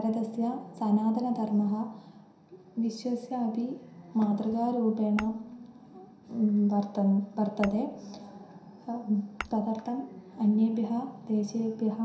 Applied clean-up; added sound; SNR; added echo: none; Tap / Glass; 17 dB; reverberation time 0.7 s.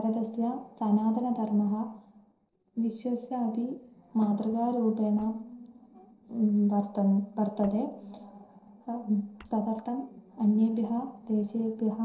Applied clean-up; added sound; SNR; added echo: neural separator model SepFormer DNS4.